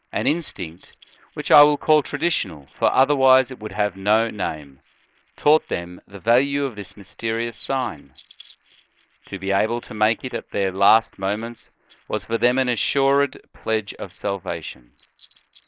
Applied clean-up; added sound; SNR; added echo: neural separator model SepFormer DNS4.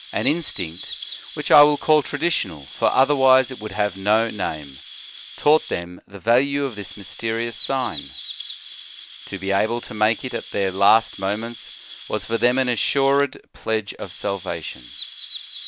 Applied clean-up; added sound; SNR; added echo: none; Chirp, tweet; 14 dB; none.